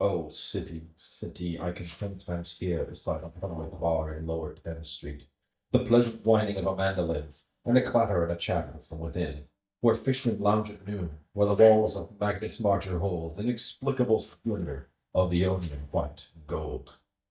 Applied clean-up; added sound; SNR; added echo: neural mask model DeepFilterNet 3.